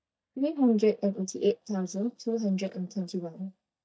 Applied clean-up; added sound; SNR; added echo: neural mask model DeepFilterNet 3.